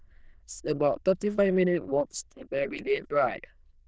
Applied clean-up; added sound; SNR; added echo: neural diffusion model UNIVERSE++.